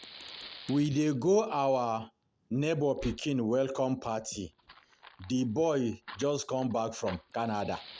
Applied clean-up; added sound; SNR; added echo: none; Fire; 20 dB; none.